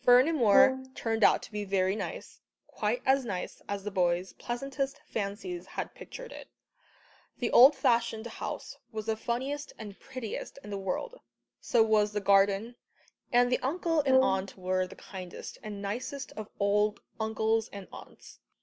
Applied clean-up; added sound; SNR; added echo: none; Brass instrument; 3 dB; none.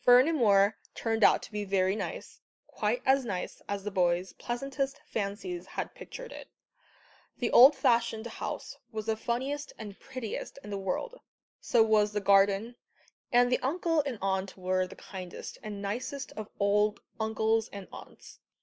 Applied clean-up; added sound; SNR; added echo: neural mask model Resemble Enhance denoiser.